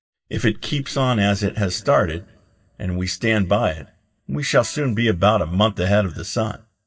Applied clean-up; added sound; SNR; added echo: neural mask model DeepFilterNet 3.